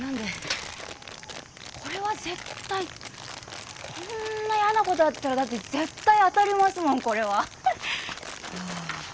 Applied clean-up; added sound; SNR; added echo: none; Crumpling, crinkling; 15 dB; none.